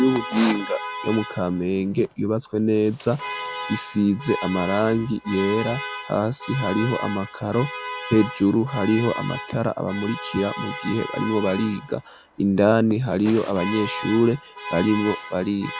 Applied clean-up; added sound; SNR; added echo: none; Alarm; 11 dB; none.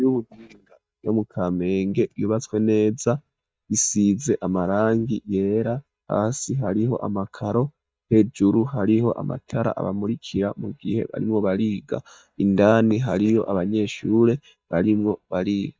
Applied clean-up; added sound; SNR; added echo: neural mask model DeepFilterNet 3.